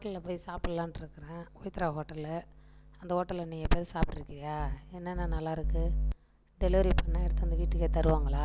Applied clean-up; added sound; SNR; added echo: none; none; none; none.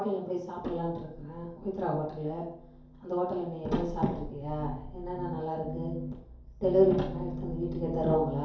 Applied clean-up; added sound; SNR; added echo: none; none; none; reverberation time 2.4 s.